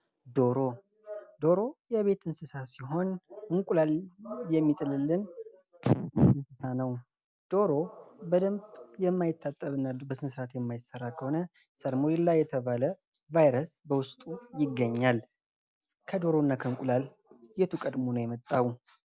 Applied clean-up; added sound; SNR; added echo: none; none; none; none.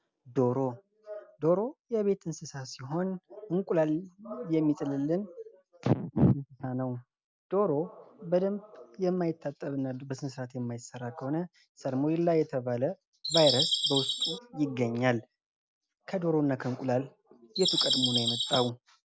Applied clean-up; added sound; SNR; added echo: none; Bird vocalization, bird call, bird song; -2 dB; none.